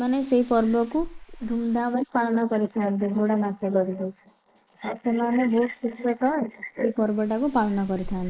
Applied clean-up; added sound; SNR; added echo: neural mask model Resemble Enhance denoiser.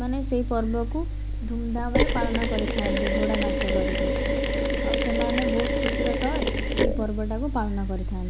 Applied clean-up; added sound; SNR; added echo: none; Mechanisms; -4 dB; none.